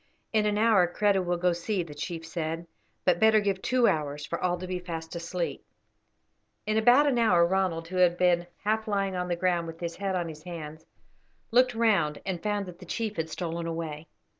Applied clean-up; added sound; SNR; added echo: none; none; none; none.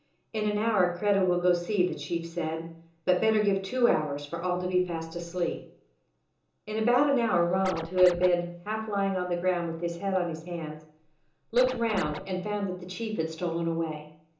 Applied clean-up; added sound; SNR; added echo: none; Scratching (performance technique); 10 dB; reverberation time 0.6 s.